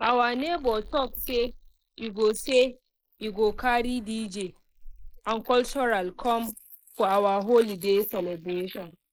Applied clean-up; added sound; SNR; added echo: neural mask model Resemble Enhance denoiser.